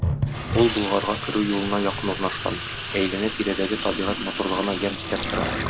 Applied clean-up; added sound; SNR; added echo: none; Sink (filling or washing) / Water tap, faucet; 1 dB; none.